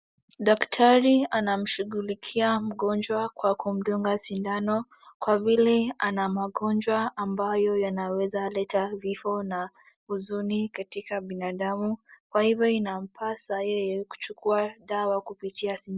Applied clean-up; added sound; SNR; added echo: none; none; none; none.